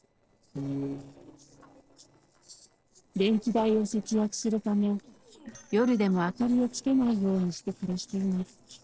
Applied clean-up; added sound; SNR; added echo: neural separator model SepFormer DNS4.